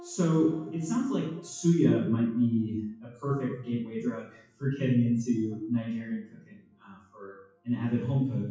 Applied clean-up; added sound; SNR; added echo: classical method WPE with log-MMSE.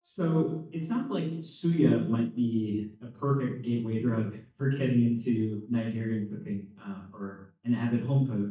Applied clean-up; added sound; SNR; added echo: neural mask model DeepFilterNet 3.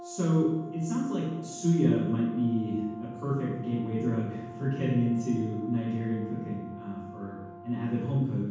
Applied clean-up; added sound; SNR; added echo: none; Brass instrument; 16 dB; reverberation time 1.2 s.